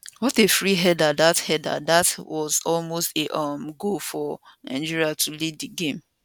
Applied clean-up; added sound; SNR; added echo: none; none; none; none.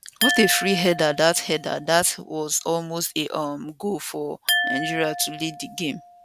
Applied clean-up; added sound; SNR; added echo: none; Glass; 6 dB; none.